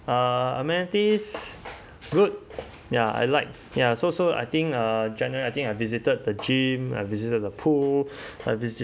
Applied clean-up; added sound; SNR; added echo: none; none; none; none.